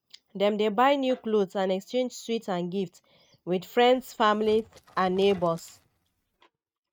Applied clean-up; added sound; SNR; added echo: neural mask model RNNoise.